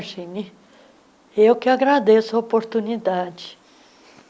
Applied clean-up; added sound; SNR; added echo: none; none; none; none.